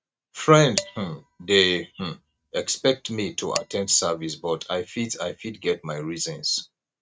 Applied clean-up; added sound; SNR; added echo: neural mask model RNNoise.